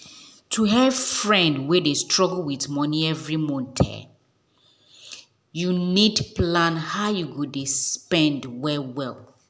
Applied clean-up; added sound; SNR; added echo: none; none; none; none.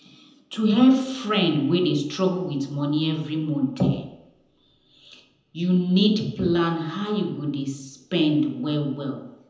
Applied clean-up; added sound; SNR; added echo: none; none; none; reverberation time 0.8 s.